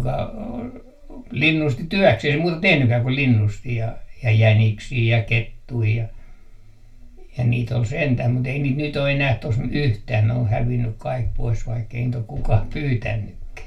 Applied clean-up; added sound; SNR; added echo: none; none; none; reverberation time 0.2 s.